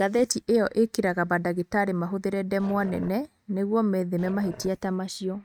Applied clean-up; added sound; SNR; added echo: neural mask model RNNoise.